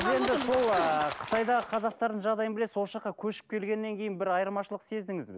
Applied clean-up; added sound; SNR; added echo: none; none; none; none.